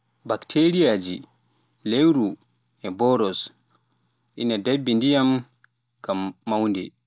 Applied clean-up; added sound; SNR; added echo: none; none; none; none.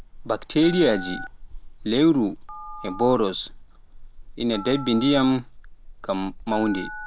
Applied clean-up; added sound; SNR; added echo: none; Telephone; 13 dB; none.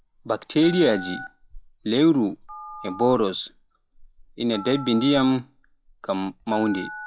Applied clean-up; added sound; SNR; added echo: classical method log-MMSE.